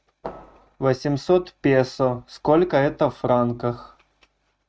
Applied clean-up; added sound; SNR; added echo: neural mask model RNNoise.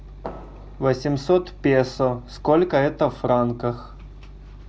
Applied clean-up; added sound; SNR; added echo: none; Fireworks; 17 dB; none.